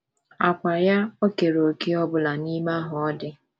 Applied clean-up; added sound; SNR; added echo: none; none; none; none.